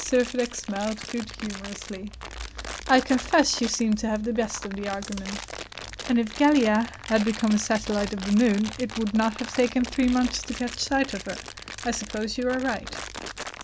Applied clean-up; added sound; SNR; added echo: none; Crumpling, crinkling; 13 dB; none.